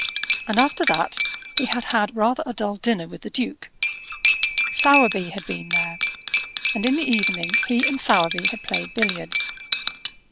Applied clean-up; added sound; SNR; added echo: none; Cutlery, silverware; 1 dB; none.